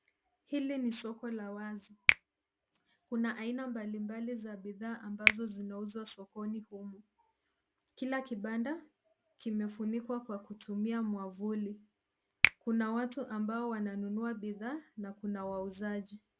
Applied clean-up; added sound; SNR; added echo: none; Finger snapping; -2 dB; none.